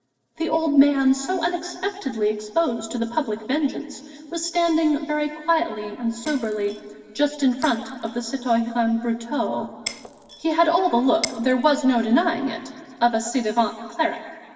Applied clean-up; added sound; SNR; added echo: neural separator model SepFormer DNS4.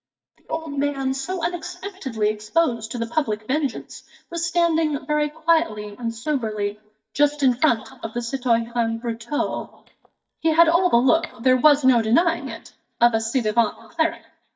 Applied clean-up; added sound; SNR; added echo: neural mask model DeepFilterNet 3.